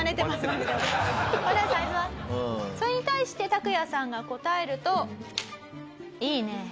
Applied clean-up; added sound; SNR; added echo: none; none; none; none.